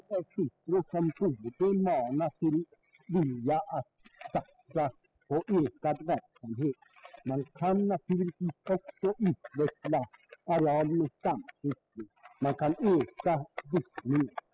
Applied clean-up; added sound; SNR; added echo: classical method spectral subtraction.